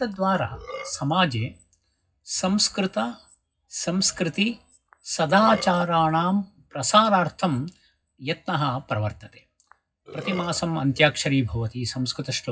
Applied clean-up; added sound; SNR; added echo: classical method WPE with log-MMSE.